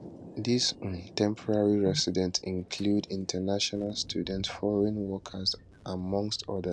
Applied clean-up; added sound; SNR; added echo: none; Thunder; 20 dB; none.